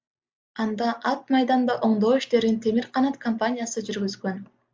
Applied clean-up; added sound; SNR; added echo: none; none; none; none.